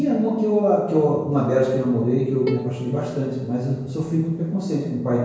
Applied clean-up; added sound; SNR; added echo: none; Bowed string instrument; 14 dB; reverberation time 1.0 s.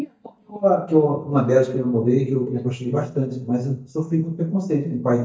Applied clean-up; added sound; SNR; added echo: neural mask model DeepFilterNet 3.